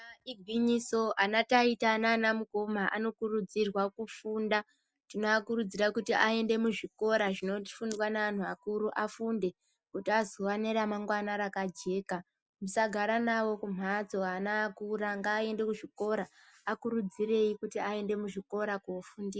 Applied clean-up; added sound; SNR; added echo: none; none; none; none.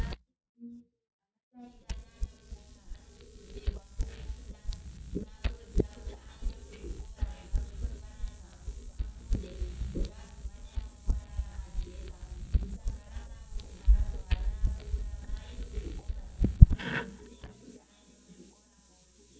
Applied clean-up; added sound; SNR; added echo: neural mask model DeepFilterNet 3.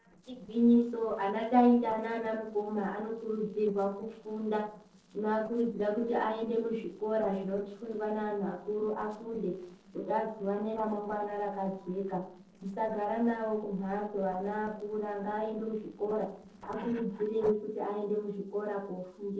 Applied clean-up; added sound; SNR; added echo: neural separator model SepFormer DNS4.